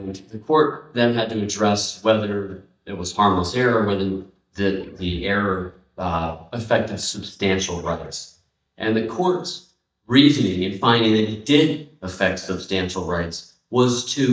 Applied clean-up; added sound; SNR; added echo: neural mask model DeepFilterNet 3.